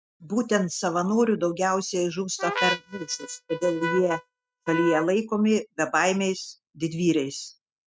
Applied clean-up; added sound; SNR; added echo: neural mask model RNNoise.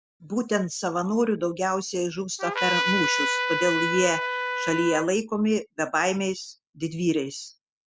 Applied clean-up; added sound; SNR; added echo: none; Trumpet; 1 dB; none.